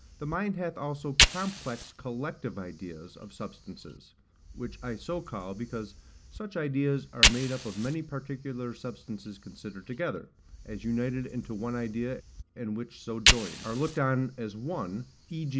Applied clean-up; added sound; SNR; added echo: none; Fire; 0 dB; none.